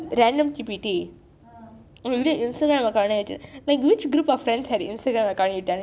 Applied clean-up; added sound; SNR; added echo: none; none; none; none.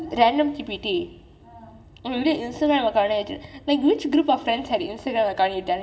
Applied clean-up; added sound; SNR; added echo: none; none; none; reverberation time 0.7 s.